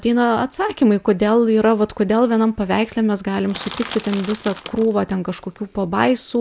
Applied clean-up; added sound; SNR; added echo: none; Crushing; 13 dB; none.